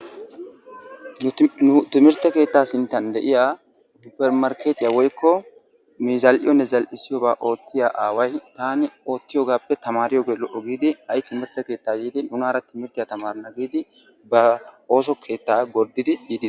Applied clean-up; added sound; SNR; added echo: none; none; none; none.